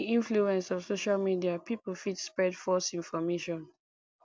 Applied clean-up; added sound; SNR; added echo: none; none; none; none.